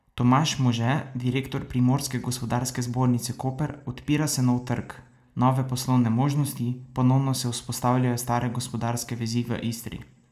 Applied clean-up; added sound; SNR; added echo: none; none; none; reverberation time 0.5 s.